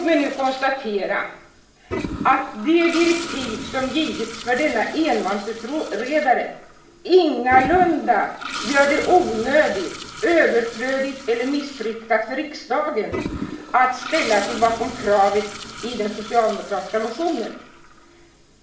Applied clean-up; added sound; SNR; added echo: none; Toilet flush; 12 dB; reverberation time 0.5 s.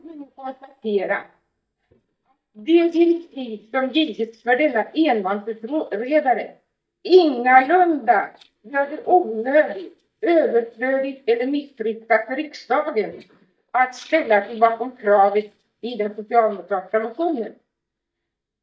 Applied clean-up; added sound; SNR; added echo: neural mask model DeepFilterNet 3.